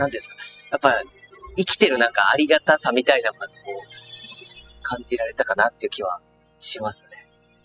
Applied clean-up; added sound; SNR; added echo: classical method spectral subtraction.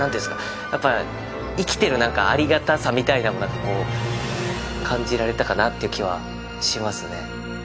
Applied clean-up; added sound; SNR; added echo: none; none; none; none.